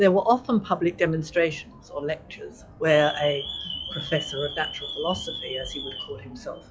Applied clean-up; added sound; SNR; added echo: classical method log-MMSE.